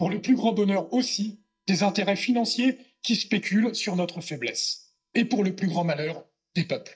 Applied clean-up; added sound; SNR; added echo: neural mask model DeepFilterNet 3.